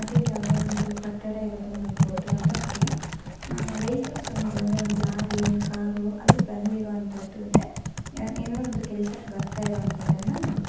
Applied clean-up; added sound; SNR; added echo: none; Typing; -3 dB; reverberation time 0.8 s.